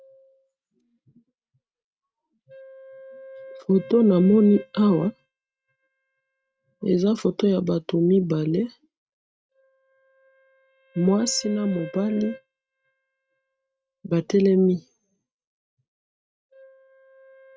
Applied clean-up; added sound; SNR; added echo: neural mask model RNNoise.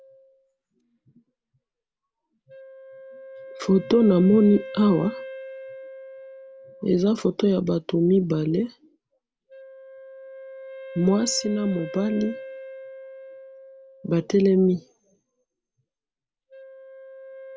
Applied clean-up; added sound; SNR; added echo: none; Wind instrument, woodwind instrument; 16 dB; none.